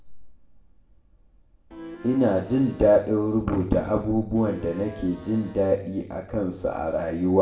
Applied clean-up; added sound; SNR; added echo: none; Accordion; 17 dB; reverberation time 0.6 s.